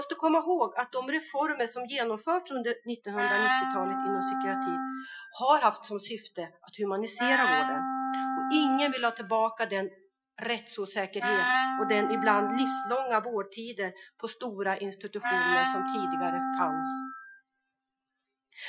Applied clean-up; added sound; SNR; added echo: classical method Wiener filter.